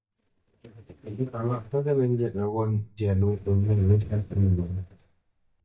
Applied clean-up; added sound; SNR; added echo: neural mask model DeepFilterNet 3.